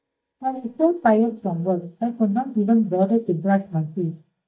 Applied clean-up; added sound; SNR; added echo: neural mask model DeepFilterNet 3.